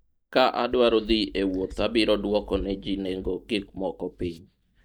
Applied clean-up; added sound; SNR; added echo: neural mask model DeepFilterNet 3.